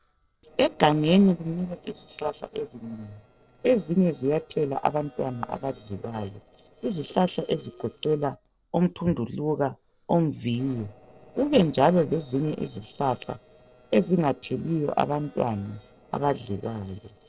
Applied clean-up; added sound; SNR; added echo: neural separator model SepFormer DNS4.